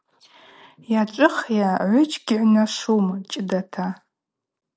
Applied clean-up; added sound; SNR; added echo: none; none; none; none.